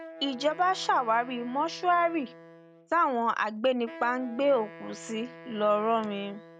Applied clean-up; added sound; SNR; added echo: none; Wind instrument, woodwind instrument; 18 dB; none.